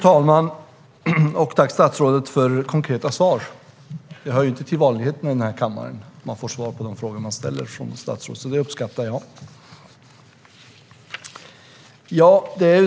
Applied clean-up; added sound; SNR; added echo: none; none; none; none.